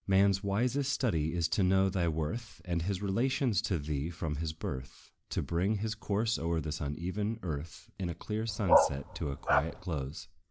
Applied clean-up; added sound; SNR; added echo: none; Bark; -2 dB; none.